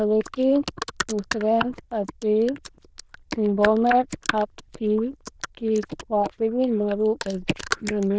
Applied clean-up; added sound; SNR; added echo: neural diffusion model UNIVERSE++.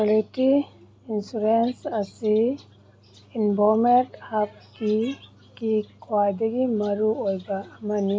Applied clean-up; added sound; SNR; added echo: none; none; none; none.